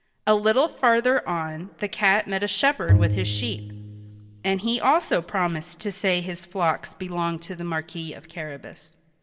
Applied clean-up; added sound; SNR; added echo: none; Bowed string instrument; 0 dB; reverberation time 0.5 s.